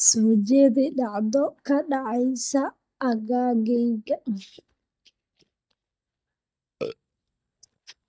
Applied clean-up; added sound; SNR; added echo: neural mask model DeepFilterNet 3.